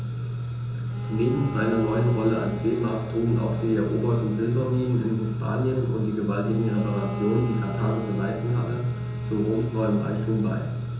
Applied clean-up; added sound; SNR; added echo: none; Bowed string instrument; 17 dB; reverberation time 0.6 s.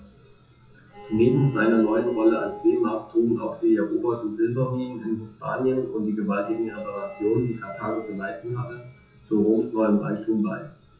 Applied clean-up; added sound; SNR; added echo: classical method WPE with log-MMSE.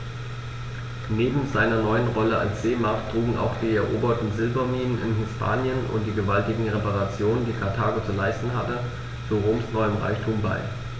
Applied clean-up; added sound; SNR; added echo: none; none; none; none.